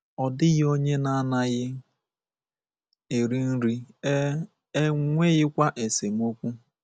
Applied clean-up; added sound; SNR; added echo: none; none; none; none.